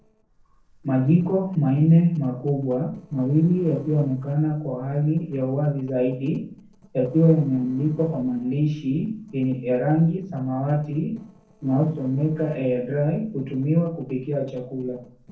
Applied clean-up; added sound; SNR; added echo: neural separator model SepFormer DNS4.